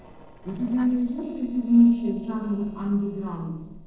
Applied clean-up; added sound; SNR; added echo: neural separator model SepFormer DNS4.